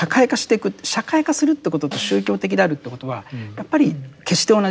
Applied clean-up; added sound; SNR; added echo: none; Snare drum; 17 dB; none.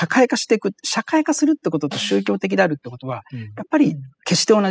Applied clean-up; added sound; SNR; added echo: classical method spectral subtraction.